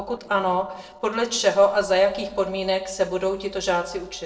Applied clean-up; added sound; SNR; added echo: neural separator model SepFormer DNS4.